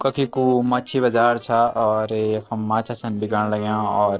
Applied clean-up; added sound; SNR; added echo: neural separator model SepFormer DNS4.